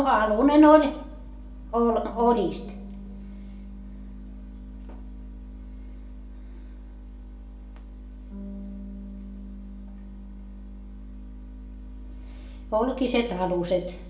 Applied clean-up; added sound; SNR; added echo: none; Bass guitar; 19 dB; reverberation time 0.6 s.